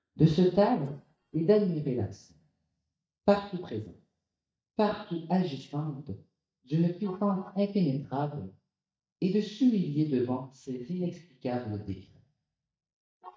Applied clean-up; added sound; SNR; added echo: neural mask model DeepFilterNet 3.